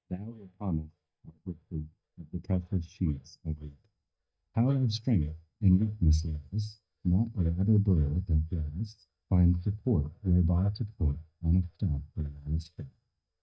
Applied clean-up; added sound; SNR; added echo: neural mask model DeepFilterNet 3.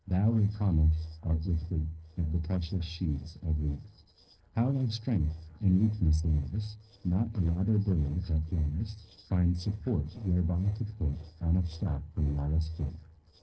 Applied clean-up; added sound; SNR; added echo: neural separator model SepFormer DNS4.